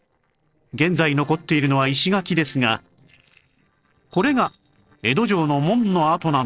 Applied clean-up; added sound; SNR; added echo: neural separator model SepFormer DNS4.